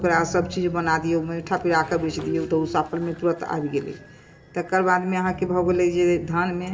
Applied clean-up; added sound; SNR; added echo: none; Train; 14 dB; reverberation time 1.5 s.